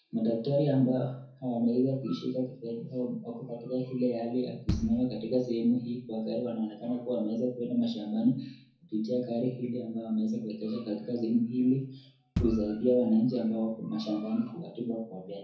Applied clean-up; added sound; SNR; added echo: none; Bass drum; 8 dB; reverberation time 0.5 s.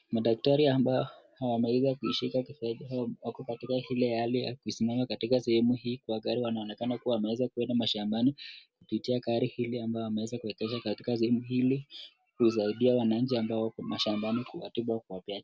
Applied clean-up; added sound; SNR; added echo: none; none; none; none.